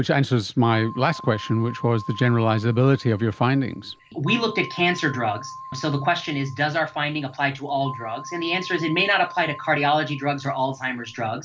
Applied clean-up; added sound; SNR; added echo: none; Keyboard (musical); 16 dB; none.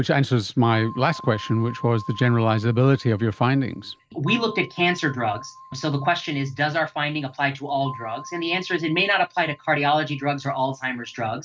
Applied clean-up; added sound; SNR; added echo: neural mask model RNNoise.